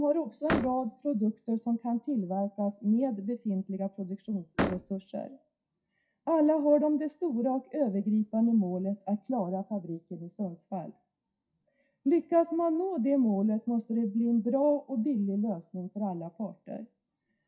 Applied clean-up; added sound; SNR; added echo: classical method WPE with log-MMSE.